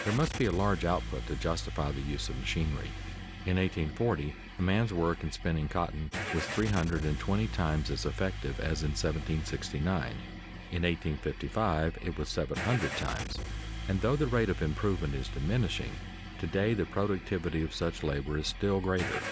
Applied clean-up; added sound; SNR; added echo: none; Engine starting / Car; 7 dB; none.